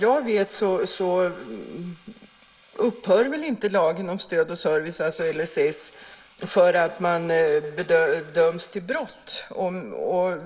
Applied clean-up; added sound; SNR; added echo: neural mask model Resemble Enhance denoiser.